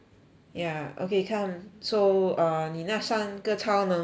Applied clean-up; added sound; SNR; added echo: none; none; none; none.